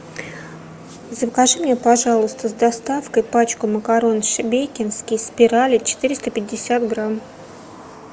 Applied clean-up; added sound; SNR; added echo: none; none; none; none.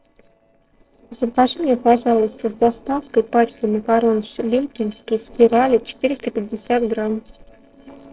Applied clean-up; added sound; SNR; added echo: neural separator model SepFormer DNS4.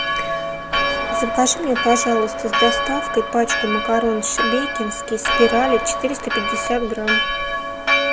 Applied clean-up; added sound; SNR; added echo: none; Church bell; 0 dB; none.